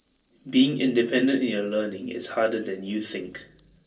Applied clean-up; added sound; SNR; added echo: none; Insect; 17 dB; reverberation time 0.3 s.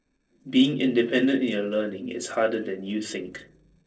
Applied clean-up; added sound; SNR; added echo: neural separator model SepFormer DNS4.